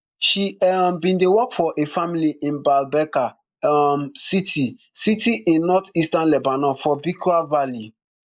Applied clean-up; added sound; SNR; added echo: neural mask model Resemble Enhance denoiser.